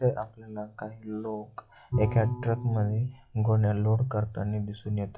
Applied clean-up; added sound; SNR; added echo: classical method log-MMSE.